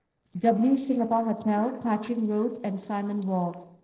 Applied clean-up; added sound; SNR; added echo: neural separator model SepFormer DNS4.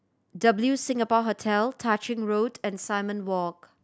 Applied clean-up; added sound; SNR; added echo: none; none; none; none.